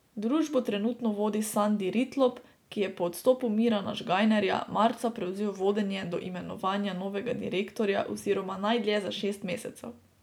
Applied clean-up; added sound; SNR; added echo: none; none; none; none.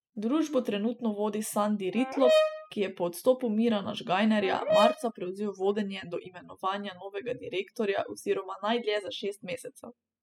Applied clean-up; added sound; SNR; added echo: classical method spectral subtraction.